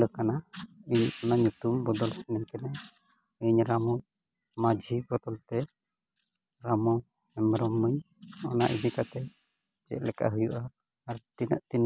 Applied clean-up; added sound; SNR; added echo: none; Hi-hat; 18 dB; none.